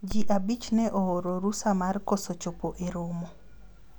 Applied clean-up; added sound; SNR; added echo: none; none; none; none.